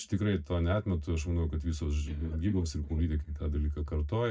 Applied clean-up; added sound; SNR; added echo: neural mask model DeepFilterNet 3.